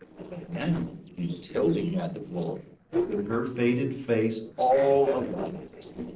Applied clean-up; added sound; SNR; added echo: neural separator model SepFormer DNS4.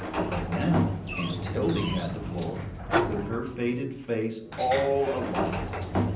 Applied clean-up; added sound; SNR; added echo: none; Sliding door; 1 dB; reverberation time 0.6 s.